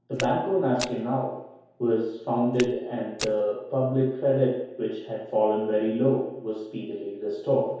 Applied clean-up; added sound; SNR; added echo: none; Walk, footsteps; 14 dB; reverberation time 0.8 s.